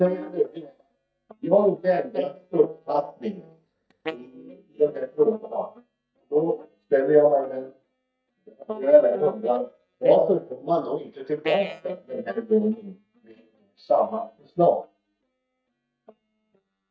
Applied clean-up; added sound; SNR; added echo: neural mask model DeepFilterNet 3.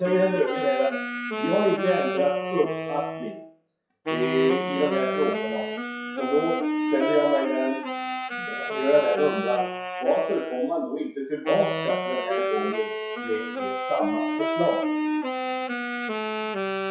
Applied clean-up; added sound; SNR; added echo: classical method WPE with log-MMSE.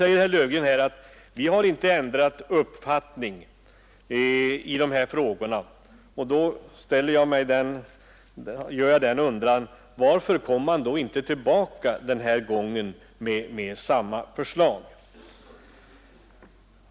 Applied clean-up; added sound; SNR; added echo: none; none; none; none.